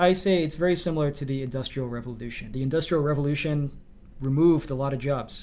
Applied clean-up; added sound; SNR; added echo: none; none; none; none.